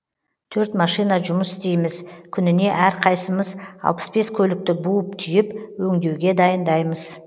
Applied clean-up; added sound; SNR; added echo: neural mask model Resemble Enhance denoiser.